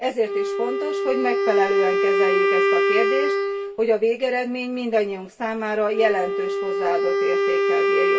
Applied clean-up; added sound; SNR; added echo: none; Wind instrument, woodwind instrument; -2 dB; reverberation time 0.2 s.